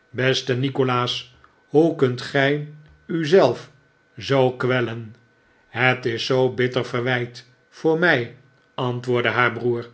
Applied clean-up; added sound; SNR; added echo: none; none; none; none.